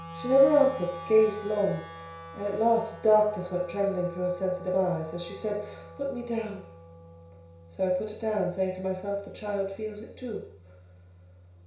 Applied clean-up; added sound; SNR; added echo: none; Wind instrument, woodwind instrument; 17 dB; reverberation time 0.6 s.